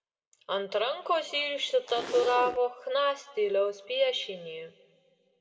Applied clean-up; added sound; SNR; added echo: none; Zipper (clothing); 12 dB; reverberation time 1.1 s.